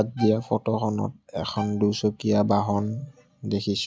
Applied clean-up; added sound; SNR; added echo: none; Bowed string instrument; 17 dB; none.